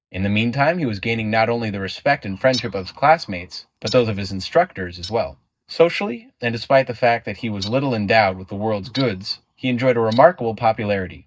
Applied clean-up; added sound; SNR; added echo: neural mask model DeepFilterNet 3.